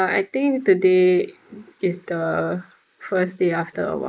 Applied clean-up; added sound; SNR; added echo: neural mask model Resemble Enhance denoiser.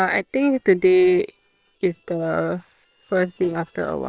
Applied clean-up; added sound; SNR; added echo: neural separator model SepFormer WHAM!.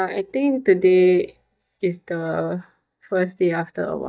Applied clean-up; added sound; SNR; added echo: neural mask model DeepFilterNet 3.